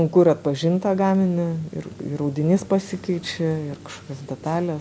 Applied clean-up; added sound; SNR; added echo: none; none; none; none.